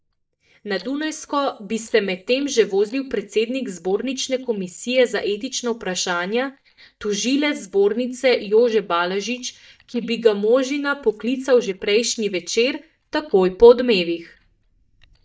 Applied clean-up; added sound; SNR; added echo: neural mask model DeepFilterNet 3.